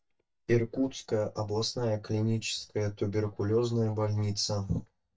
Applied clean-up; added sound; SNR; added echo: neural mask model DeepFilterNet 3.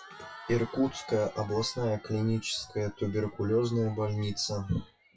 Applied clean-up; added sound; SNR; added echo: classical method WPE with log-MMSE.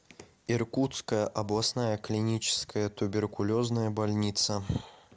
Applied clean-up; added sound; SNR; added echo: none; none; none; none.